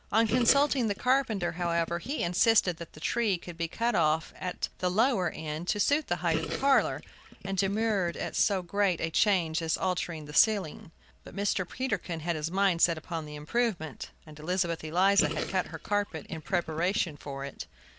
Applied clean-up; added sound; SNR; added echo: none; Gurgling; 10 dB; none.